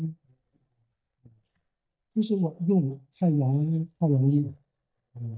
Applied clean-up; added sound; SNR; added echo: neural mask model DeepFilterNet 3.